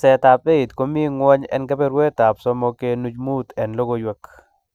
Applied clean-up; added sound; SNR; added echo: none; none; none; none.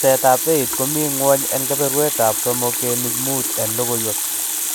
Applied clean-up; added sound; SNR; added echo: none; Water tap, faucet; 1 dB; none.